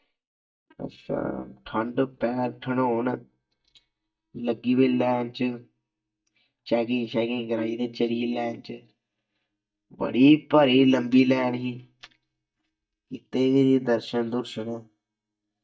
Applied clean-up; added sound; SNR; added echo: neural mask model DeepFilterNet 3.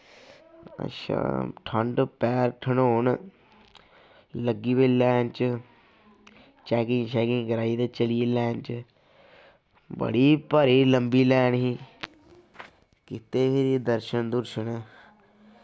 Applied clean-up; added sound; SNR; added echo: none; none; none; none.